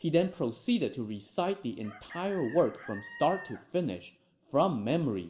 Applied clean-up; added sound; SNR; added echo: none; Chicken, rooster; 18 dB; reverberation time 0.6 s.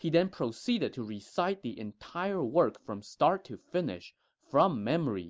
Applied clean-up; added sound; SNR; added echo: none; none; none; none.